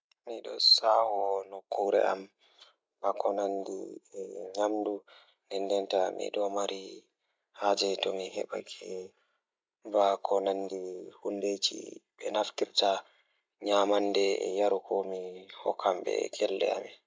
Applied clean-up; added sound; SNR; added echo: none; none; none; none.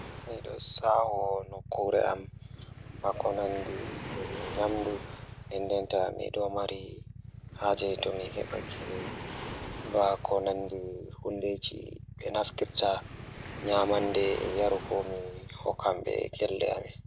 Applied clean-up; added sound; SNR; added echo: none; Idling / Motorcycle + Waves, surf; 11 dB; none.